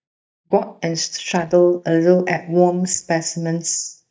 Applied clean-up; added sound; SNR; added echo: neural mask model DeepFilterNet 3.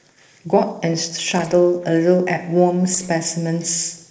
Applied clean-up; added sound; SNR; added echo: neural separator model SepFormer DNS4.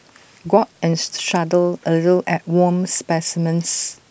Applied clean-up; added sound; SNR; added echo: none; none; none; none.